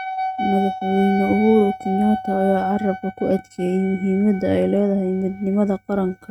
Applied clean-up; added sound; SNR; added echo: neural mask model RNNoise.